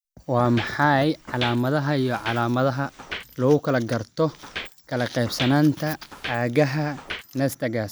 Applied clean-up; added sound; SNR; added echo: none; Walk, footsteps; 14 dB; none.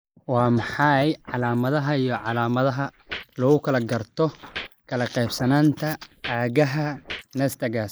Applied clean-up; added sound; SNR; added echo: neural mask model Resemble Enhance denoiser.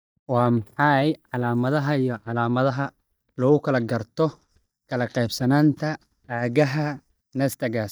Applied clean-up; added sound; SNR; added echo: neural mask model DeepFilterNet 3.